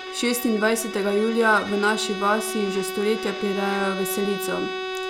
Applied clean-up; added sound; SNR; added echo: none; Bowed string instrument; 7 dB; none.